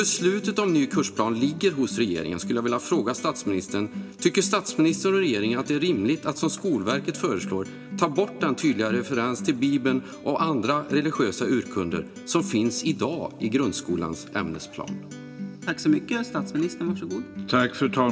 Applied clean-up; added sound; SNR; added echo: none; Acoustic guitar; 12 dB; reverberation time 0.5 s.